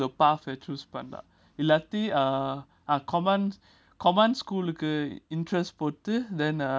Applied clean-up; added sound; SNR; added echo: none; none; none; none.